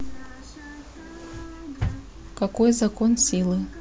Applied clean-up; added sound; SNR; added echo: none; none; none; none.